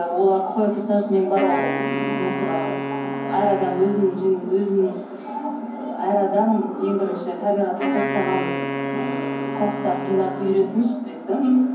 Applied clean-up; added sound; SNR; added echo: none; Wind instrument, woodwind instrument; 5 dB; reverberation time 0.9 s.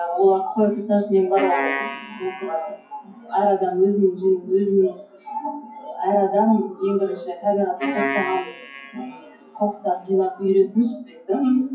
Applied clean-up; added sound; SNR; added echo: classical method WPE with log-MMSE.